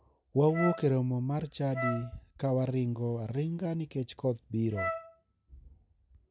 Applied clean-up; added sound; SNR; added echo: none; Wind instrument, woodwind instrument; 7 dB; none.